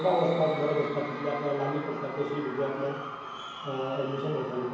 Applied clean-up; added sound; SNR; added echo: none; Crowd / Cheering; 9 dB; reverberation time 2.4 s.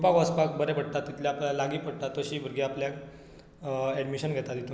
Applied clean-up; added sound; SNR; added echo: none; none; none; none.